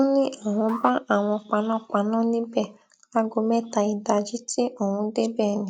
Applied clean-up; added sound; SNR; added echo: neural mask model RNNoise.